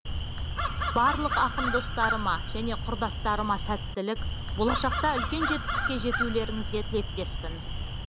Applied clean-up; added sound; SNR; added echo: none; Crow; 0 dB; none.